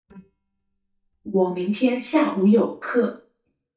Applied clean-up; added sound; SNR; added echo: neural mask model DeepFilterNet 3.